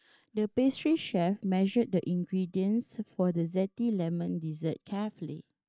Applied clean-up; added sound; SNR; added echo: neural mask model DeepFilterNet 3.